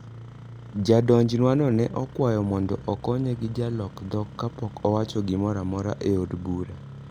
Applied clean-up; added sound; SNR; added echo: none; Engine starting; 16 dB; none.